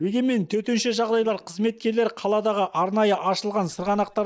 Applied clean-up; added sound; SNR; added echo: neural mask model DeepFilterNet 3.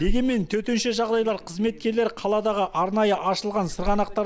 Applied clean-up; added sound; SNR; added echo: none; Liquid; 8 dB; none.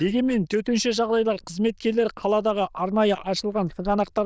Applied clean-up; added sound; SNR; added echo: neural diffusion model UNIVERSE++.